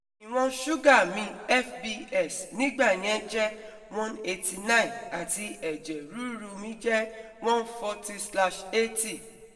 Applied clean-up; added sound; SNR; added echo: none; none; none; reverberation time 1.1 s.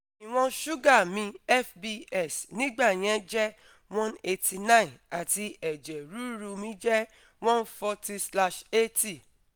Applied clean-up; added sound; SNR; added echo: none; none; none; none.